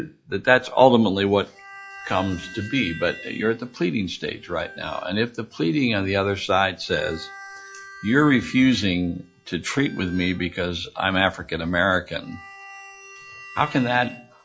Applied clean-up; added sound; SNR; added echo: classical method log-MMSE.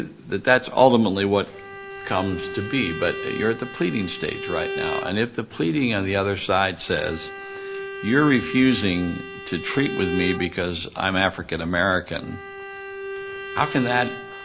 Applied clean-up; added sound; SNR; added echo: none; Bowed string instrument; 10 dB; none.